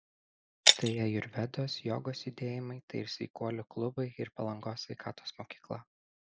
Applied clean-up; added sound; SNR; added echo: neural mask model Resemble Enhance denoiser.